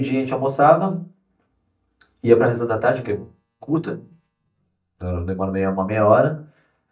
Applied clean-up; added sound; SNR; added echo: neural mask model DeepFilterNet 3.